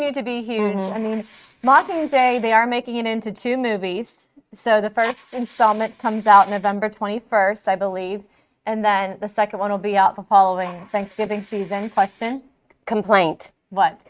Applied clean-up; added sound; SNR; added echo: neural mask model RNNoise.